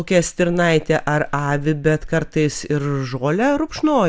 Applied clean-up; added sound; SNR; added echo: none; none; none; none.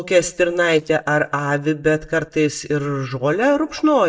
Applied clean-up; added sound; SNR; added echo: neural mask model DeepFilterNet 3.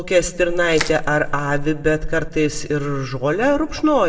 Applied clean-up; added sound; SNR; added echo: none; Crushing; 15 dB; reverberation time 0.7 s.